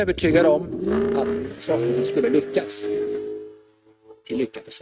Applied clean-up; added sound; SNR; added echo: neural mask model RNNoise.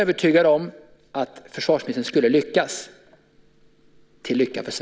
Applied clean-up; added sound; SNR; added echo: none; none; none; none.